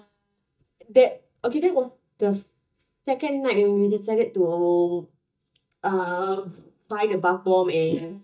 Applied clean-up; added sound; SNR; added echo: neural mask model DeepFilterNet 3.